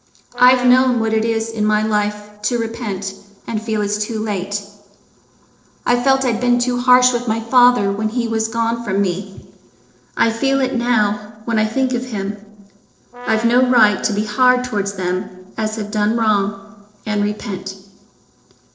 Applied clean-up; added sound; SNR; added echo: neural separator model SepFormer DNS4.